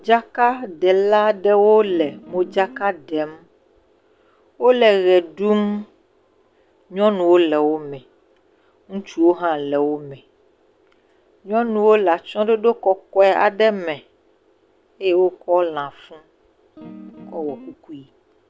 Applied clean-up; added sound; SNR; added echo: none; Guitar; 19 dB; none.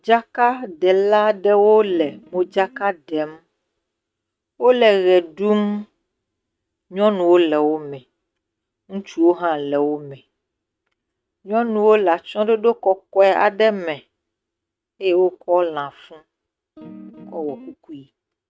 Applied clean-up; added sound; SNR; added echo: neural mask model RNNoise.